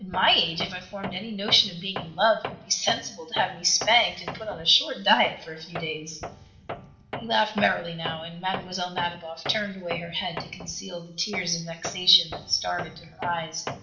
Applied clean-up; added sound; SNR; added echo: none; Tools; 12 dB; reverberation time 0.8 s.